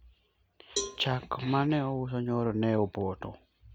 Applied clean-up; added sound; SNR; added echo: none; Cowbell; 12 dB; none.